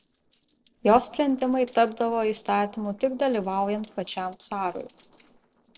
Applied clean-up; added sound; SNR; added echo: neural separator model SepFormer DNS4.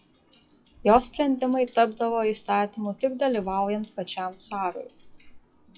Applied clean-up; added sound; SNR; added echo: classical method WPE with log-MMSE.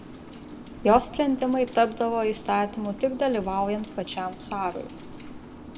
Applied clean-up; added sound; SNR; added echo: none; Rain; 14 dB; reverberation time 0.9 s.